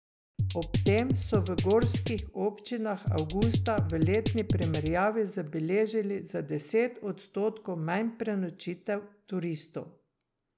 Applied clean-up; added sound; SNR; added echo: none; Drum kit; -1 dB; none.